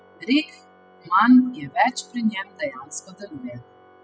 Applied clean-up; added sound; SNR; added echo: classical method spectral subtraction.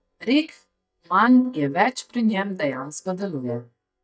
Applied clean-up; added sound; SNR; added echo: neural mask model DeepFilterNet 3.